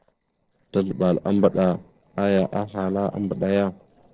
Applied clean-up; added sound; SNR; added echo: neural separator model SepFormer DNS4.